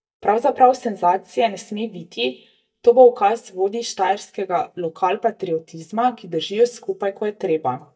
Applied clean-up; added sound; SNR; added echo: neural mask model DeepFilterNet 3.